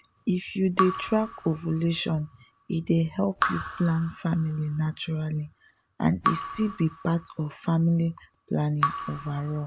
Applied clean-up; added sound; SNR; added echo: none; Raindrop / Drip; 8 dB; none.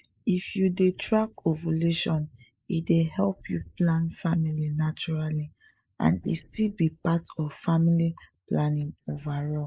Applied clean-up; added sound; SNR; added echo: neural mask model Resemble Enhance denoiser.